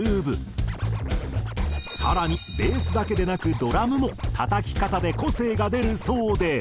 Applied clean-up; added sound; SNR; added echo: none; Scratching (performance technique); 16 dB; none.